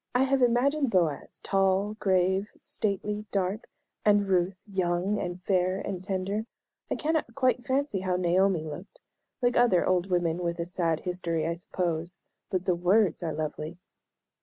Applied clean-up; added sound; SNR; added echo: none; none; none; none.